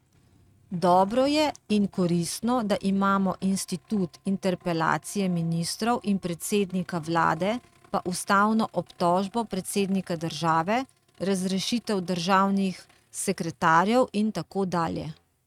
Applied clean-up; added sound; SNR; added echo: neural mask model RNNoise.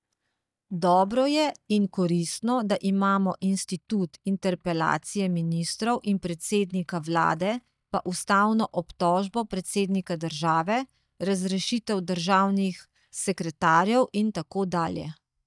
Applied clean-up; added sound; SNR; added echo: neural mask model DeepFilterNet 3.